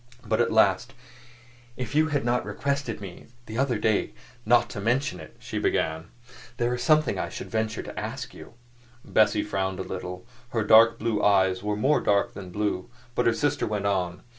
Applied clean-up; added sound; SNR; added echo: none; none; none; none.